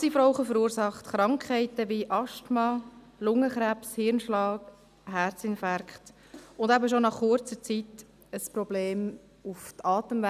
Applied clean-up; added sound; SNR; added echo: none; none; none; none.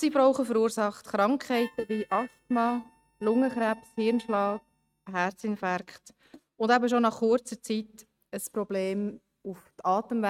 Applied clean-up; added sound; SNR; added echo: neural mask model RNNoise.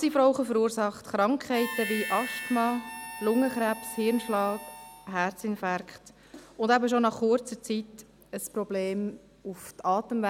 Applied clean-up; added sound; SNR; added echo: none; Harmonica; 10 dB; none.